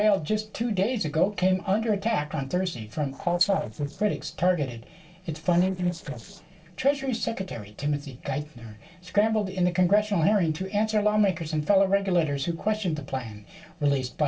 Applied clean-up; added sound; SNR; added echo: neural separator model SepFormer DNS4.